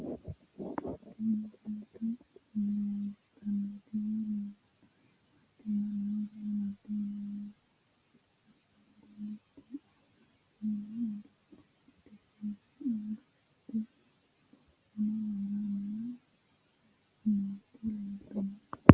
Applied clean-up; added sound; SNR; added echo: none; none; none; none.